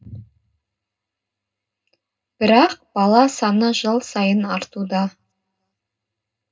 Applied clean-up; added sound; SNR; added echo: none; none; none; reverberation time 0.2 s.